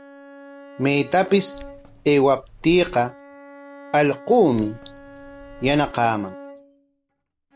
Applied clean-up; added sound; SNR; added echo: none; Keys jangling + Bowed string instrument; 19 dB; none.